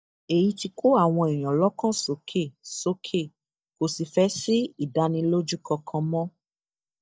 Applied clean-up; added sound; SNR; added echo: neural mask model DeepFilterNet 3.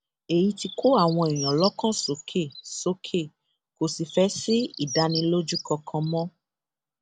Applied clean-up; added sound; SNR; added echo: none; Bird; 13 dB; none.